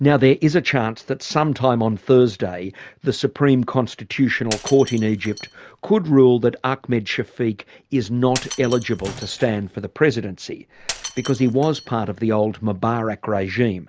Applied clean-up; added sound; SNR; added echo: none; Squeak / Wood + Shatter; 17 dB; none.